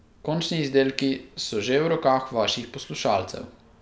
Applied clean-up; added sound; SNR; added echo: none; none; none; none.